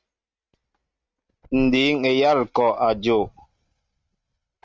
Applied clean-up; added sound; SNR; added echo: neural mask model RNNoise.